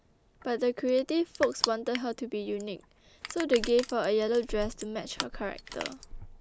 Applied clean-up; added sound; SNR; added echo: none; Crushing; 10 dB; none.